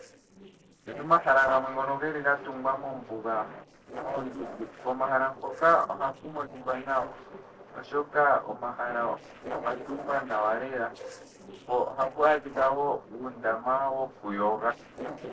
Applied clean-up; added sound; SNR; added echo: neural separator model SepFormer DNS4.